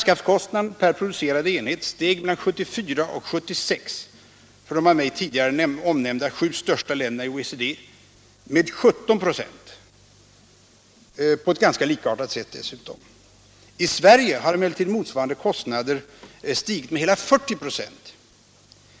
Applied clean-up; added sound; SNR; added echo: none; none; none; none.